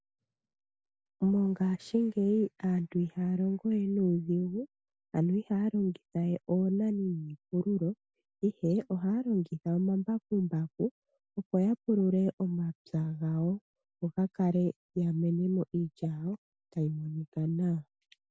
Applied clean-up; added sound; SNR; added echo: none; none; none; none.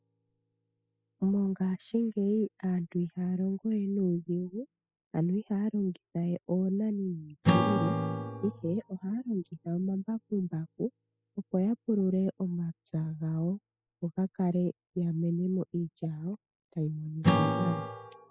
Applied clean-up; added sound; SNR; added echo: classical method spectral subtraction.